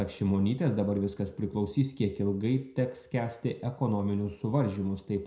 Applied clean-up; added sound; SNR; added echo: none; none; none; reverberation time 0.5 s.